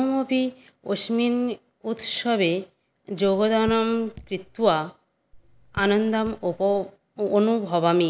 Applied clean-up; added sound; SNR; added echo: none; Raindrop / Drip; 19 dB; none.